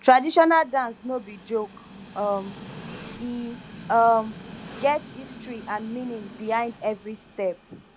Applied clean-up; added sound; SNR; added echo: none; Train; 17 dB; none.